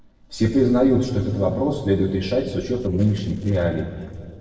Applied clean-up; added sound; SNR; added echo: neural separator model SepFormer DNS4.